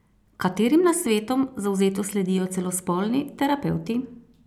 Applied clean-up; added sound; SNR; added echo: none; none; none; none.